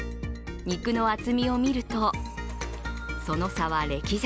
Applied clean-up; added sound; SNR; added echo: none; none; none; none.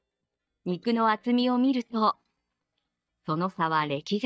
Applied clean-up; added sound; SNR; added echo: neural mask model DeepFilterNet 3.